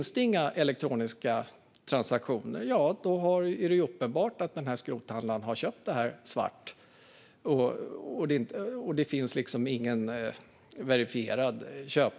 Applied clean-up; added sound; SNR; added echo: none; none; none; none.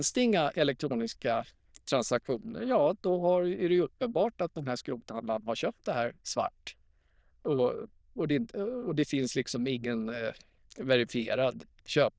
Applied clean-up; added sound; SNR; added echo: neural diffusion model UNIVERSE++.